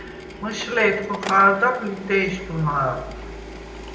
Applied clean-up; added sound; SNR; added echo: none; Printer; 13 dB; reverberation time 0.8 s.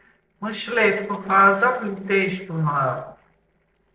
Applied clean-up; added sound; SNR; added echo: neural separator model SepFormer DNS4.